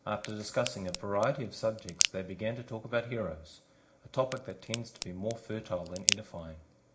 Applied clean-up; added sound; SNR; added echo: none; Crack; 1 dB; reverberation time 0.4 s.